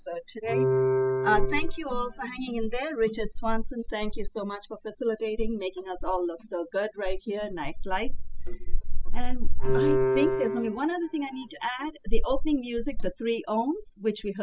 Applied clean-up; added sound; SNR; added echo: classical method spectral subtraction.